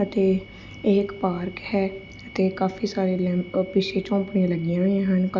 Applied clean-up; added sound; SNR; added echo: none; none; none; none.